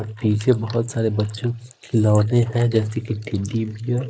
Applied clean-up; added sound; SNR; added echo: neural mask model Resemble Enhance denoiser.